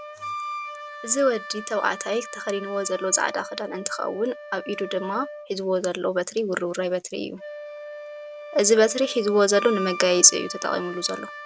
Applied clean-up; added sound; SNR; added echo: none; Wind instrument, woodwind instrument; 13 dB; none.